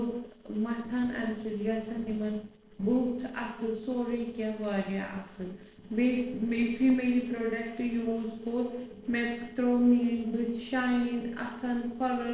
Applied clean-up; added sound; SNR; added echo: neural separator model SepFormer DNS4.